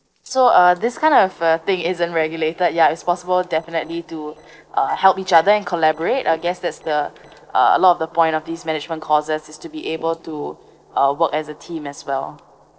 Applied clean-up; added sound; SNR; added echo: neural separator model SepFormer DNS4.